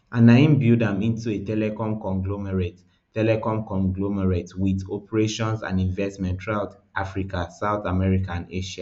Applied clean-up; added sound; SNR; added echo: none; none; none; none.